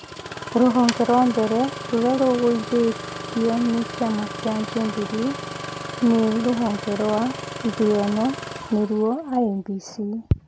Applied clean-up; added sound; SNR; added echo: none; Engine starting; 11 dB; none.